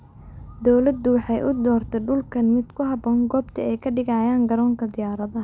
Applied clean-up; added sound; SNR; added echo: none; none; none; none.